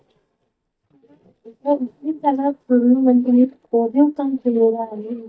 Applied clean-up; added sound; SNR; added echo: neural mask model DeepFilterNet 3.